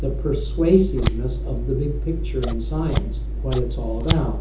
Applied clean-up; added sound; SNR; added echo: none; Scissors; 0 dB; reverberation time 0.6 s.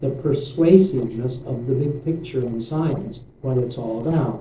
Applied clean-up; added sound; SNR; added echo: neural separator model SepFormer DNS4.